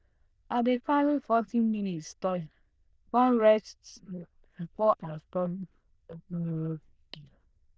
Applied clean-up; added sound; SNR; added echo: neural diffusion model UNIVERSE++.